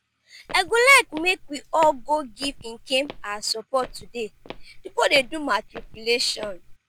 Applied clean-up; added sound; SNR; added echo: none; Walk, footsteps; 16 dB; none.